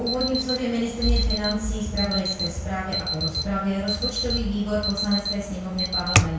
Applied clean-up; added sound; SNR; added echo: none; Alarm; 3 dB; reverberation time 0.6 s.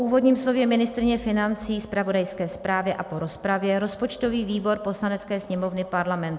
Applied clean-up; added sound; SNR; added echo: none; none; none; none.